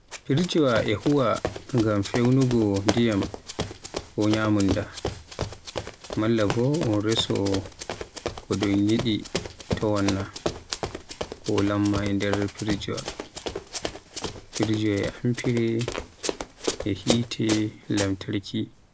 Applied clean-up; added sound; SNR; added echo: none; Run; 8 dB; none.